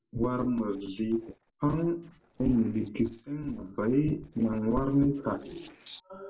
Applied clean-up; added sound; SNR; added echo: neural separator model SepFormer DNS4.